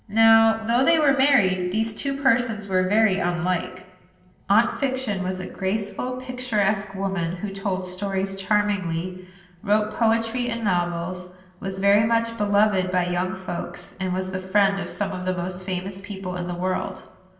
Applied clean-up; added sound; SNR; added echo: none; none; none; reverberation time 1.6 s.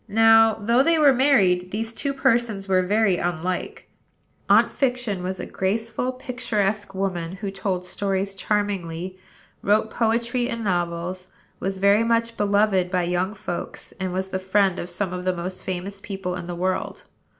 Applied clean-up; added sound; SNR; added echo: none; none; none; none.